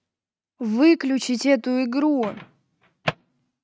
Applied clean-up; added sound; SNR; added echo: neural mask model RNNoise.